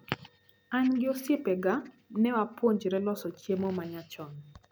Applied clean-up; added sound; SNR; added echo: none; none; none; none.